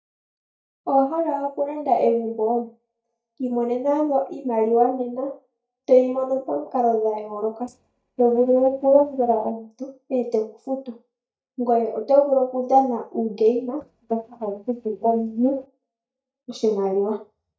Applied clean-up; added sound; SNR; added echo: neural mask model DeepFilterNet 3.